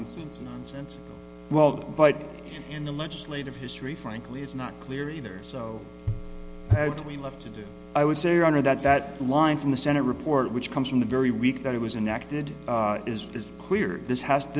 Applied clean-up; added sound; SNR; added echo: none; none; none; none.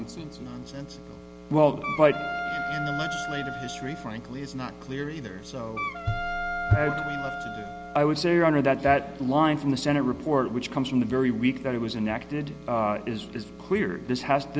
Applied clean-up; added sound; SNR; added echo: none; Wind instrument, woodwind instrument; 7 dB; none.